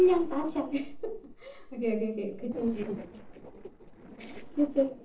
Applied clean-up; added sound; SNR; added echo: neural separator model SepFormer DNS4.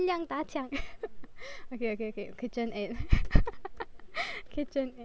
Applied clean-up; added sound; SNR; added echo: none; none; none; none.